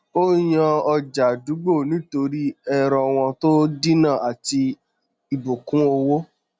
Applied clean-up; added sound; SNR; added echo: none; none; none; none.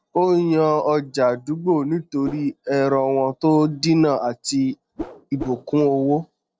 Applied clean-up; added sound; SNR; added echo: neural separator model SepFormer DNS4.